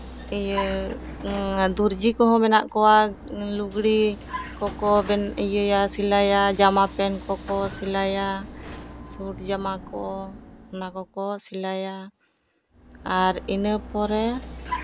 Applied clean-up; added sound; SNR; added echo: none; Vehicle; 14 dB; none.